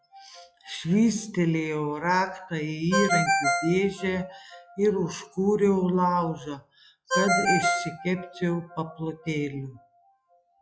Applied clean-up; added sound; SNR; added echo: classical method log-MMSE.